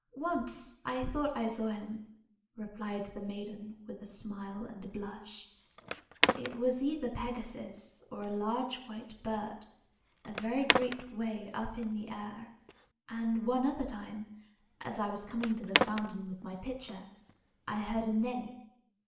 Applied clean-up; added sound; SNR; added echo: none; Skateboard; 1 dB; reverberation time 0.8 s.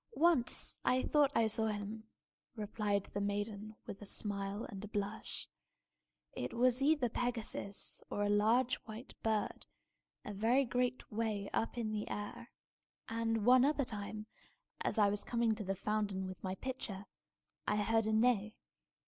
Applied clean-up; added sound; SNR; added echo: none; none; none; none.